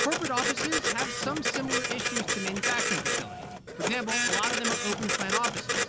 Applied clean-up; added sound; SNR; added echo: none; Printer; -4 dB; none.